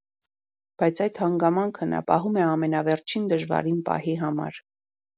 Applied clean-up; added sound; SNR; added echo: none; none; none; none.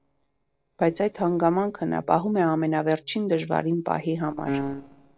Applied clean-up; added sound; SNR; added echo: neural separator model SepFormer DNS4.